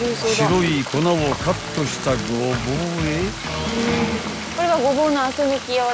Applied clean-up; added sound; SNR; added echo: none; Frying (food); 11 dB; none.